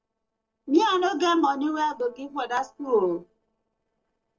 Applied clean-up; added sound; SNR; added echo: neural separator model SepFormer DNS4.